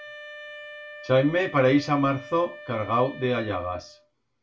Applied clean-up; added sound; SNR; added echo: none; Wind instrument, woodwind instrument; 17 dB; reverberation time 0.2 s.